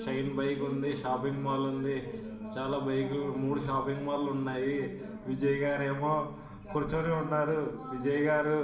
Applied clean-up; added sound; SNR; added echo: none; none; none; reverberation time 0.8 s.